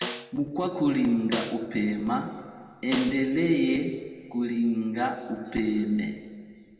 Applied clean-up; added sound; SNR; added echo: none; Snare drum; 10 dB; reverberation time 2.1 s.